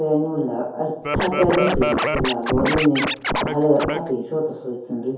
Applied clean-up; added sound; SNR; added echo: none; Scratching (performance technique); 1 dB; reverberation time 2.4 s.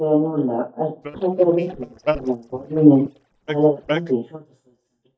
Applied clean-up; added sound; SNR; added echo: neural mask model DeepFilterNet 3.